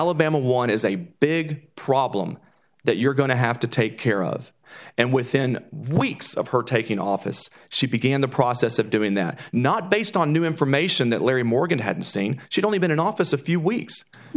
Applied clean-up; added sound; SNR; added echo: none; none; none; none.